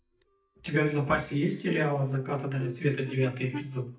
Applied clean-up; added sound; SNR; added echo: neural mask model DeepFilterNet 3.